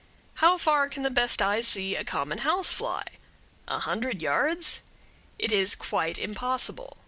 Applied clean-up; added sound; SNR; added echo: none; none; none; none.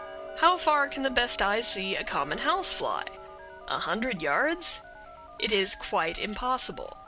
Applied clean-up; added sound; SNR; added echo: none; Tick-tock + Telephone; 15 dB; none.